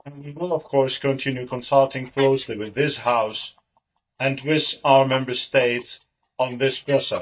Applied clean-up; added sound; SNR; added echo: neural mask model DeepFilterNet 3.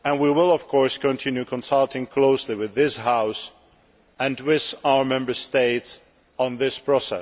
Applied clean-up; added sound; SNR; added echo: none; none; none; none.